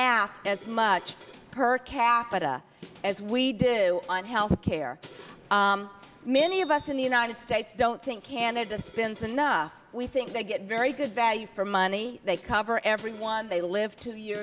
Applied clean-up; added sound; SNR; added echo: none; Bicycle bell + Snare drum; 20 dB; none.